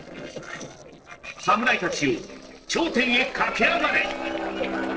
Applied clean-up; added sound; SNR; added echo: neural separator model SepFormer DNS4.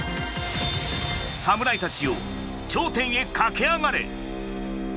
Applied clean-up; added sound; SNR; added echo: none; none; none; none.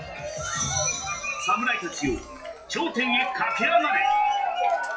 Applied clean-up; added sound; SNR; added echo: classical method WPE with log-MMSE.